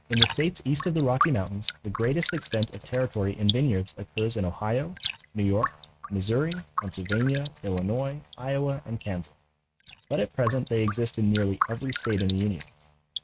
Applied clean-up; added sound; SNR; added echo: neural mask model RNNoise.